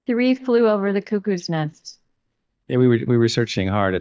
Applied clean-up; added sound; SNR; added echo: neural mask model DeepFilterNet 3.